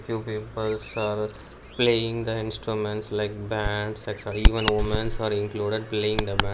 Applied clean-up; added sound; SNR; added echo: none; Bird vocalization, bird call, bird song; 1 dB; none.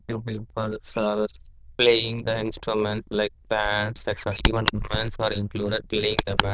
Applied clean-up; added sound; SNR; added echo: neural diffusion model UNIVERSE++.